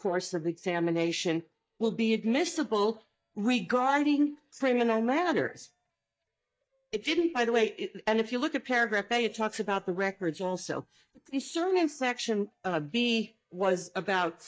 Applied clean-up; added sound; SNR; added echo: neural mask model DeepFilterNet 3.